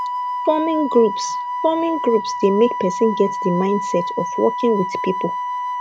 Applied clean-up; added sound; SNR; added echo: none; Wind instrument, woodwind instrument; 4 dB; none.